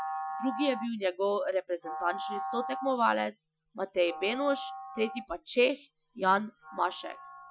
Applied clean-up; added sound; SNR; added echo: classical method Wiener filter.